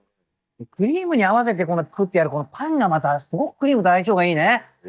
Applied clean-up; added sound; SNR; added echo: neural mask model DeepFilterNet 3.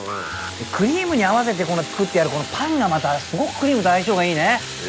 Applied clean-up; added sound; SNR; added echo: none; Fire + Alarm; 12 dB; none.